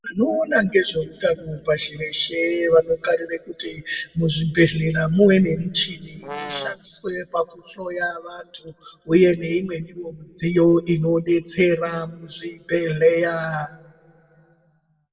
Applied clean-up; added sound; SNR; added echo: neural separator model SepFormer DNS4.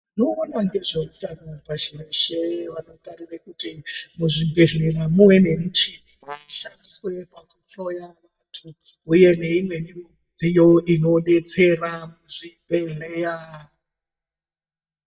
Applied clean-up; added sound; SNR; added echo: neural mask model DeepFilterNet 3.